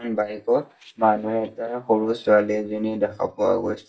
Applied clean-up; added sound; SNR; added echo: neural mask model DeepFilterNet 3.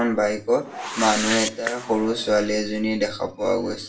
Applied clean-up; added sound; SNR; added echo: none; Whoosh, swoosh, swish; 9 dB; reverberation time 0.3 s.